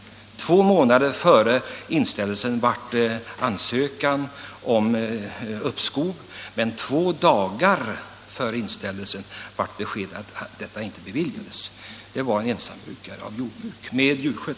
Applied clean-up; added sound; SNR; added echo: none; none; none; none.